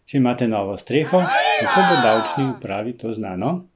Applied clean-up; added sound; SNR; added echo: none; Cheering; -1 dB; none.